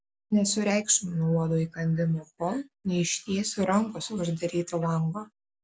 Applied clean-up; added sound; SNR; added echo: none; none; none; none.